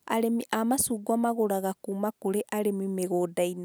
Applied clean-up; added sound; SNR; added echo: none; none; none; none.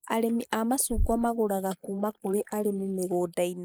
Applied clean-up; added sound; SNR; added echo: neural mask model Resemble Enhance denoiser.